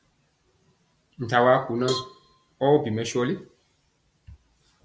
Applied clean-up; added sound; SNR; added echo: none; Cowbell; 12 dB; none.